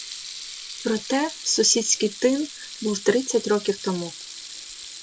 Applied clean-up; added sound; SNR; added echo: none; Sink (filling or washing) / Water tap, faucet; 12 dB; none.